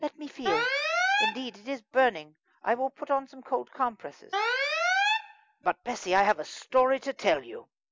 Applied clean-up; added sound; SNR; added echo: none; Alarm; -1 dB; none.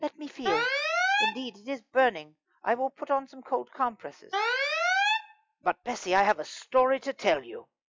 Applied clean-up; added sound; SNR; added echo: classical method log-MMSE.